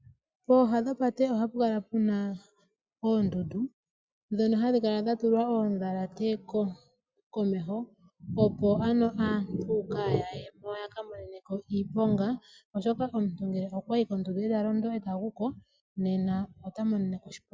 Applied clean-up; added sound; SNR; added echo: none; none; none; none.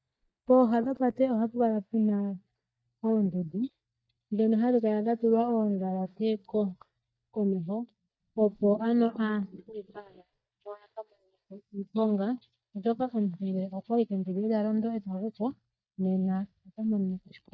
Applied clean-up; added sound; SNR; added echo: neural mask model DeepFilterNet 3.